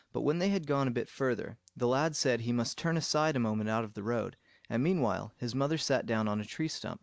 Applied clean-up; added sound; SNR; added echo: none; none; none; none.